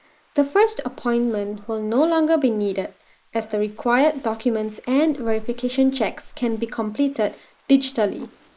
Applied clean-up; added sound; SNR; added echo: neural mask model Resemble Enhance denoiser.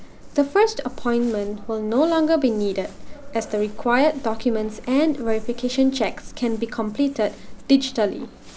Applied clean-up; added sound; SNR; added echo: none; Crumpling, crinkling; 11 dB; none.